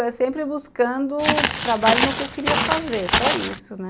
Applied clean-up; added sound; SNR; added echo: none; Walk, footsteps; -1 dB; none.